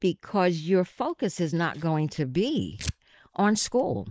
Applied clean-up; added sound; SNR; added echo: neural mask model Resemble Enhance denoiser.